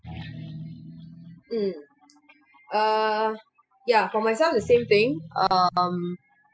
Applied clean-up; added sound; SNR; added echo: classical method spectral subtraction.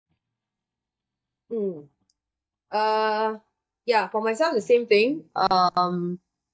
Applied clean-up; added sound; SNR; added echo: neural mask model DeepFilterNet 3.